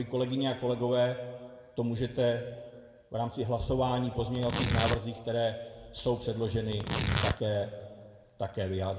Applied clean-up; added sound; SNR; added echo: none; Tearing; 2 dB; reverberation time 1.4 s.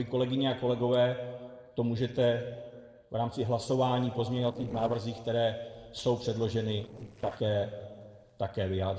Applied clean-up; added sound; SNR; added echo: neural separator model SepFormer DNS4.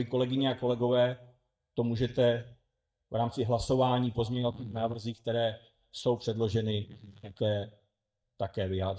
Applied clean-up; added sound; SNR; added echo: neural mask model DeepFilterNet 3.